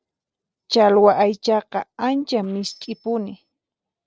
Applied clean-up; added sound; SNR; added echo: neural separator model SepFormer DNS4.